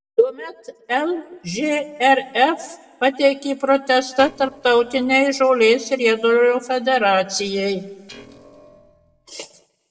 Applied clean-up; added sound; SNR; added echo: neural separator model SepFormer DNS4.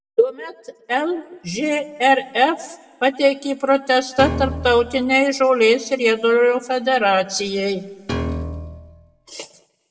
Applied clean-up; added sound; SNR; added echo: none; Piano; 8 dB; reverberation time 0.9 s.